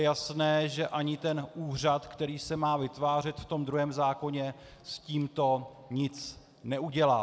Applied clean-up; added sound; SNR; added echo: none; none; none; none.